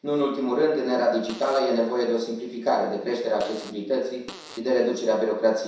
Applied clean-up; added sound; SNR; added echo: none; Fart; 20 dB; reverberation time 0.7 s.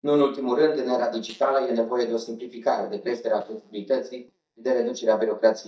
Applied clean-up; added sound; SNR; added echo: neural mask model DeepFilterNet 3.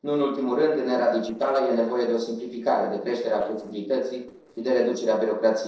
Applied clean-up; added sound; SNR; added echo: neural separator model SepFormer DNS4.